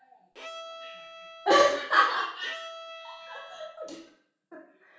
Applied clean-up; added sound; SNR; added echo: none; Bowed string instrument; 15 dB; reverberation time 0.6 s.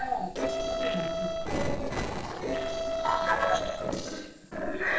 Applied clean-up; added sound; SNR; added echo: neural separator model SepFormer DNS4.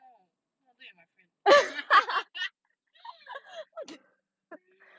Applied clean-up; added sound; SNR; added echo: none; none; none; none.